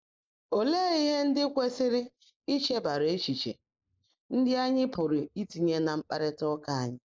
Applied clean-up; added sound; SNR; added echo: neural mask model Resemble Enhance denoiser.